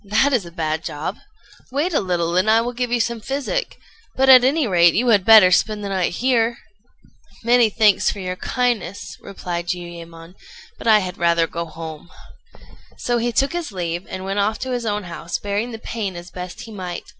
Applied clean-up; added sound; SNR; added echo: none; none; none; none.